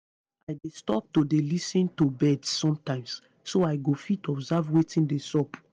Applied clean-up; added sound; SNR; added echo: none; none; none; none.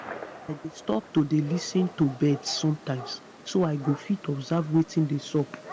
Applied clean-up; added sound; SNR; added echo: none; Gunshot, gunfire; 16 dB; none.